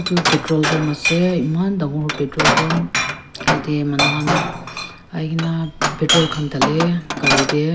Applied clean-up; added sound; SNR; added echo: none; Glass; 1 dB; none.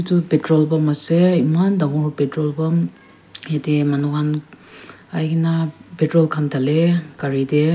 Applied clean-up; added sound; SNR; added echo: none; none; none; none.